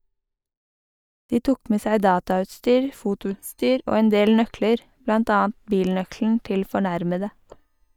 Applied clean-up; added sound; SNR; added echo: neural mask model DeepFilterNet 3.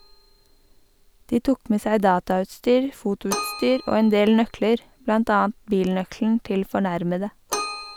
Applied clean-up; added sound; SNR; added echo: none; Keyboard (musical); 15 dB; none.